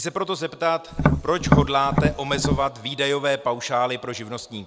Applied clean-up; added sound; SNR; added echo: none; Tap; -3 dB; none.